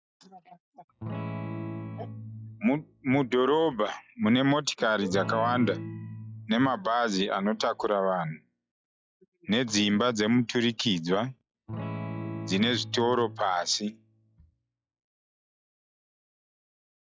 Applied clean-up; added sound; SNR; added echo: classical method log-MMSE.